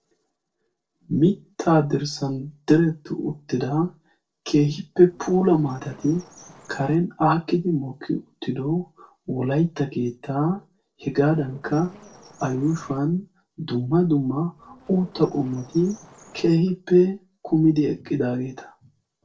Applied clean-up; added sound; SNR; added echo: neural separator model SepFormer DNS4.